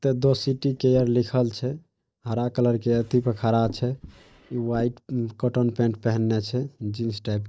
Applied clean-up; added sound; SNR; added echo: neural mask model DeepFilterNet 3.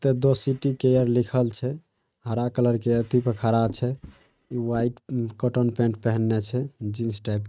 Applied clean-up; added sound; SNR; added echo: neural mask model RNNoise.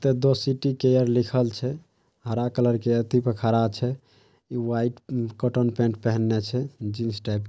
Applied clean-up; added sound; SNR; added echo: none; none; none; none.